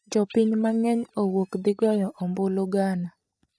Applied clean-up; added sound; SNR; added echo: neural mask model DeepFilterNet 3.